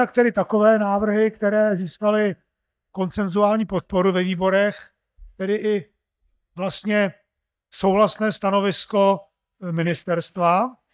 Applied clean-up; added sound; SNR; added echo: neural mask model DeepFilterNet 3.